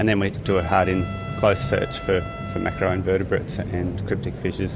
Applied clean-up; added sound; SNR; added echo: none; Trumpet; 15 dB; none.